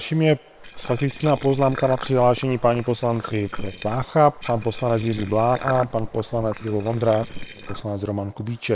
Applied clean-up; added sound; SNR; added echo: neural separator model SepFormer WHAM!.